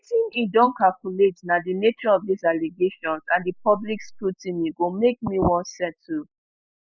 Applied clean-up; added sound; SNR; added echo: neural mask model Resemble Enhance denoiser.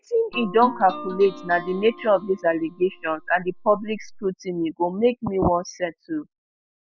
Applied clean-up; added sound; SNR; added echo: none; Guitar; 14 dB; none.